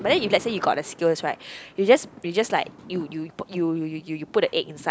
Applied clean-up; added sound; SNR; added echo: none; Thunder; 19 dB; none.